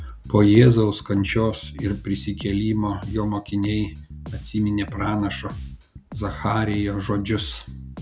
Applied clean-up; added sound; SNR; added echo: none; Bass guitar; 13 dB; none.